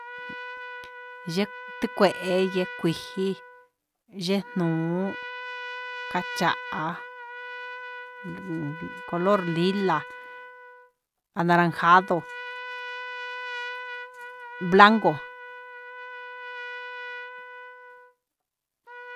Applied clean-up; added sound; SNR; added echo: none; Trumpet; 11 dB; none.